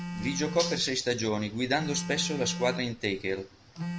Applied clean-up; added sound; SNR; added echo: none; Telephone; 8 dB; none.